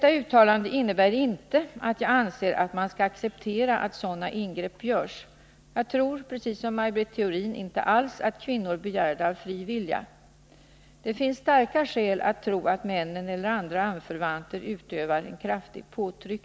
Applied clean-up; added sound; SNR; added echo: none; none; none; none.